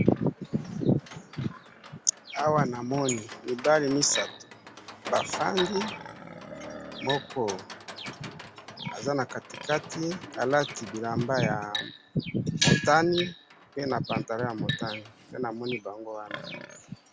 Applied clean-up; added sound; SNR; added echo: none; Livestock, farm animals, working animals + Glass; 12 dB; none.